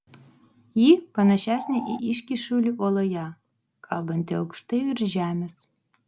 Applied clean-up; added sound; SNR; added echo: none; Bird; 12 dB; none.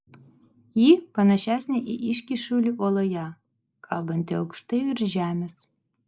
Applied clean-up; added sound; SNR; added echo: neural mask model Resemble Enhance denoiser.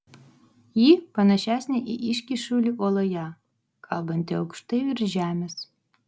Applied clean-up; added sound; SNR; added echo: none; none; none; none.